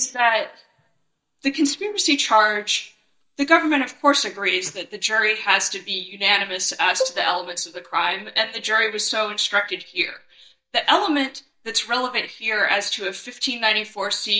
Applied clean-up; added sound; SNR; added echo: neural mask model DeepFilterNet 3.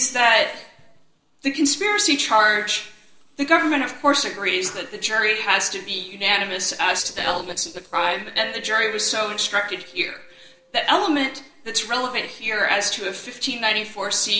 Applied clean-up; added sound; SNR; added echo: neural separator model SepFormer DNS4.